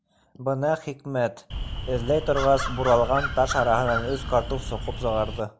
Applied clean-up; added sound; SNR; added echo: none; Crow; 5 dB; none.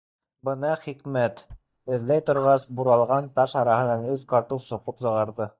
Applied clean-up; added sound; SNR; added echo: neural mask model DeepFilterNet 3.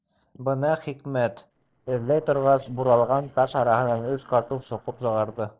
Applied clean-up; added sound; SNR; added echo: neural separator model SepFormer DNS4.